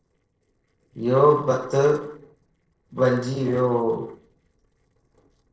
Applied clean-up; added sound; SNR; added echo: neural separator model SepFormer DNS4.